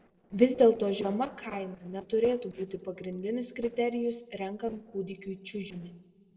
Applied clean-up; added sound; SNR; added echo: neural separator model SepFormer DNS4.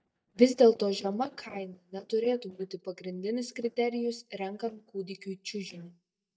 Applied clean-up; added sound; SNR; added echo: neural mask model DeepFilterNet 3.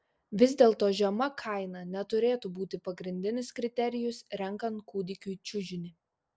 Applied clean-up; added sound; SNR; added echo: none; none; none; none.